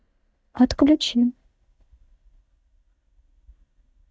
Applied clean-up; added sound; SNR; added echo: neural mask model DeepFilterNet 3.